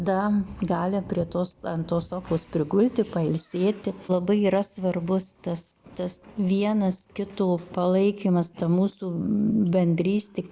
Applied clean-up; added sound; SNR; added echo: none; none; none; none.